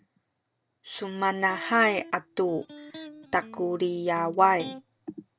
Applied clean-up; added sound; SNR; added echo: none; Electric guitar; 17 dB; none.